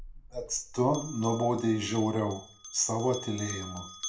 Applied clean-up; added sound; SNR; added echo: none; Bell; 14 dB; reverberation time 0.3 s.